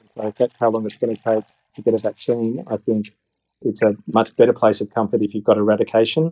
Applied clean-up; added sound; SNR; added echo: neural mask model DeepFilterNet 3.